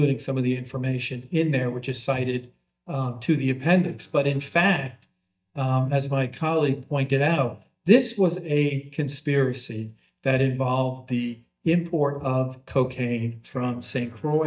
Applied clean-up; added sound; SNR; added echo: neural mask model DeepFilterNet 3.